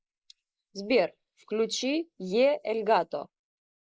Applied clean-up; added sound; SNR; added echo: neural mask model Resemble Enhance denoiser.